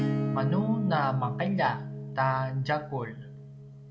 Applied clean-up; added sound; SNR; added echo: none; Acoustic guitar / Strum; 3 dB; reverberation time 0.4 s.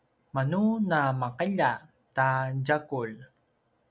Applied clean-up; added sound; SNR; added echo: none; none; none; none.